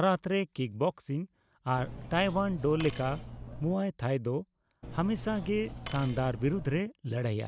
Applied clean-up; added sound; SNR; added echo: none; Cutlery, silverware; 11 dB; none.